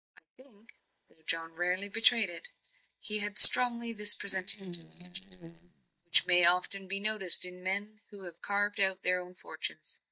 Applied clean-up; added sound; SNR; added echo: neural mask model DeepFilterNet 3.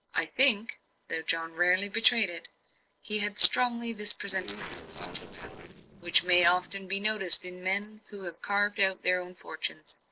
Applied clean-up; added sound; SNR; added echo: neural separator model SepFormer DNS4.